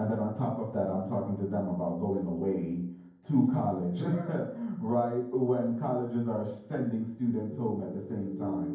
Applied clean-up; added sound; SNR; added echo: none; none; none; reverberation time 0.9 s.